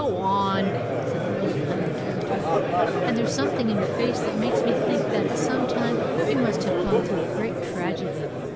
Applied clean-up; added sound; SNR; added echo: none; Crowd; -4 dB; none.